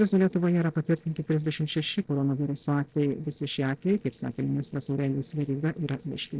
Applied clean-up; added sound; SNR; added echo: neural separator model SepFormer DNS4.